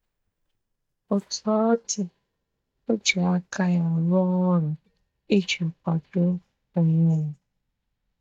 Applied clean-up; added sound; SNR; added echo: neural mask model DeepFilterNet 3.